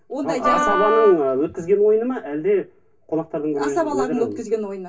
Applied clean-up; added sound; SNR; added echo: none; Wind instrument, woodwind instrument; 3 dB; reverberation time 0.2 s.